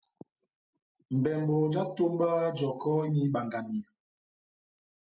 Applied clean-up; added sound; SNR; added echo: none; none; none; none.